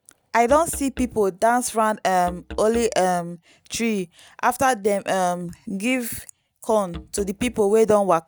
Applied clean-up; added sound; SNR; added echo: neural mask model DeepFilterNet 3.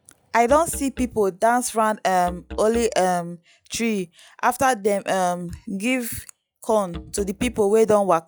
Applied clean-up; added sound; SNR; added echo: classical method log-MMSE.